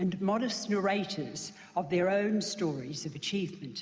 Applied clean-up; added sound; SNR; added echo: none; none; none; none.